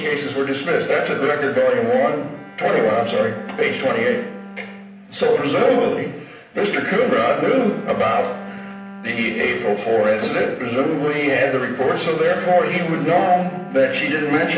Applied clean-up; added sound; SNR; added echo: none; Bowed string instrument; 17 dB; reverberation time 0.8 s.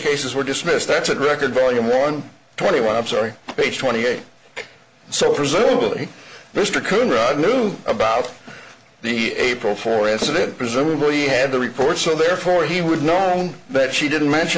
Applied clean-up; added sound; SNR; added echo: none; none; none; none.